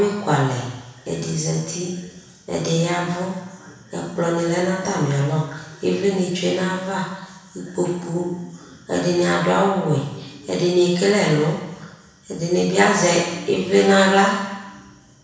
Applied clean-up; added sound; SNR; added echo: none; none; none; reverberation time 1.0 s.